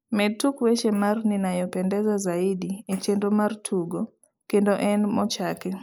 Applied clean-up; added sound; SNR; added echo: neural mask model Resemble Enhance denoiser.